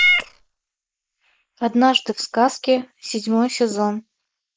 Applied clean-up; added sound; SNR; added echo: neural mask model Resemble Enhance denoiser.